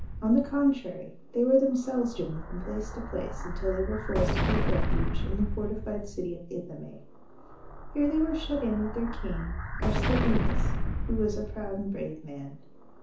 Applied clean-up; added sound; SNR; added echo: none; Explosion; 1 dB; reverberation time 0.9 s.